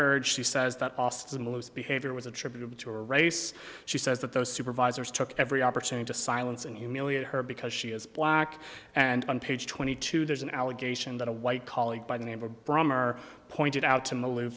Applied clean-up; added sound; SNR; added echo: none; none; none; none.